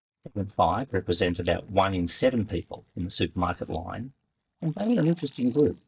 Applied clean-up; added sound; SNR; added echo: neural mask model DeepFilterNet 3.